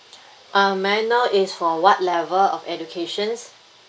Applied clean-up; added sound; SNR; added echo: none; none; none; none.